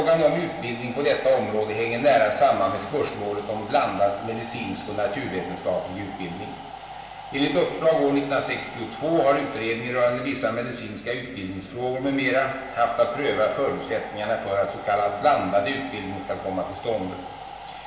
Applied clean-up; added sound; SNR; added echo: none; Domestic sounds, home sounds; 14 dB; reverberation time 0.8 s.